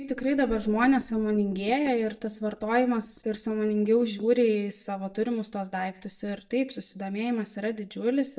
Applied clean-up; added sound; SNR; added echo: neural mask model DeepFilterNet 3.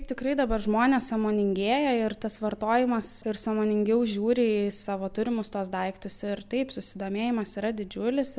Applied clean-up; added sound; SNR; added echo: none; none; none; none.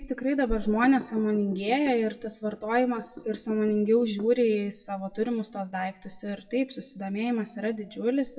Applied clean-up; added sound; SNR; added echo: classical method WPE with log-MMSE.